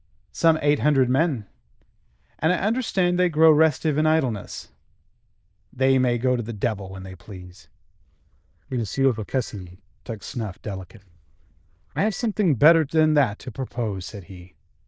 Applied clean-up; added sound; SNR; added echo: neural diffusion model UNIVERSE++.